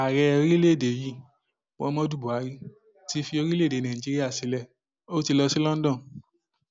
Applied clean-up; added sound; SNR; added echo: none; none; none; none.